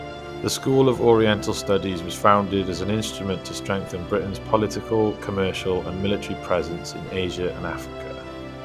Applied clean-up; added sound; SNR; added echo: none; Musical instrument; 10 dB; none.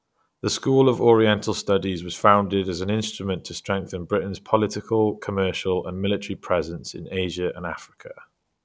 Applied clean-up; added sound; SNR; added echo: none; none; none; none.